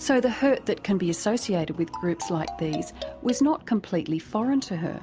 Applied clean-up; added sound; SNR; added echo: none; Marimba, xylophone; 13 dB; none.